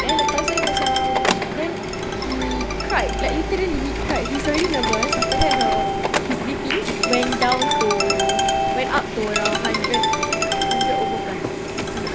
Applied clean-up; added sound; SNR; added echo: none; Printer + Ringtone; -4 dB; none.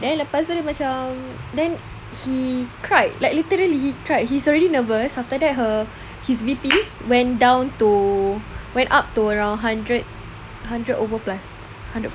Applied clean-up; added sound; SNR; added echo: none; none; none; none.